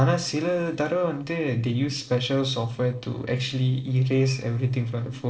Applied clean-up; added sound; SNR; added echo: neural separator model SepFormer DNS4.